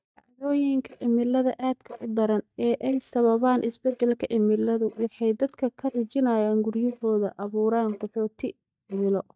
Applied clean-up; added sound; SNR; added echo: neural mask model DeepFilterNet 3.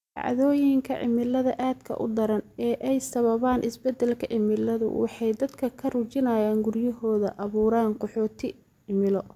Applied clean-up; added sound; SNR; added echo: none; none; none; none.